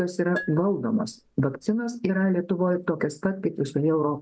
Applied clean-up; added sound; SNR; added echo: none; Marimba, xylophone; 16 dB; none.